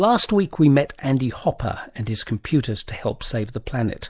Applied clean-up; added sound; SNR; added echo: none; none; none; none.